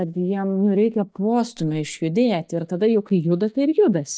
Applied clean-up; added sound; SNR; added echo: neural mask model DeepFilterNet 3.